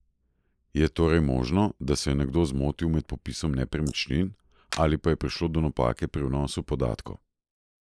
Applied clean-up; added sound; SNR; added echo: neural mask model Resemble Enhance denoiser.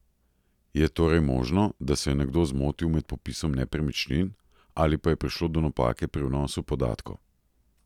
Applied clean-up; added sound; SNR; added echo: none; none; none; none.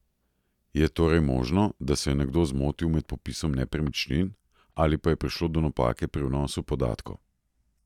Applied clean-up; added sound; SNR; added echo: neural mask model DeepFilterNet 3.